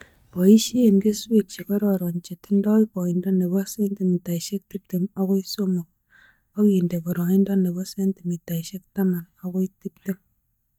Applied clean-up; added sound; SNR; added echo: neural mask model DeepFilterNet 3.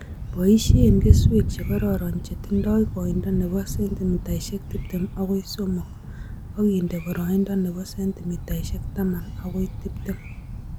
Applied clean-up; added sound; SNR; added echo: none; Thunder; 1 dB; none.